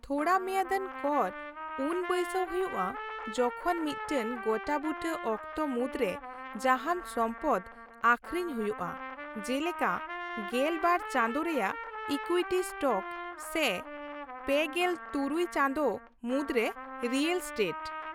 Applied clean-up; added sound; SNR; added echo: none; Trumpet; 9 dB; none.